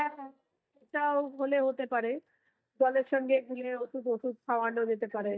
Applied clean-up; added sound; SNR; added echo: neural mask model DeepFilterNet 3.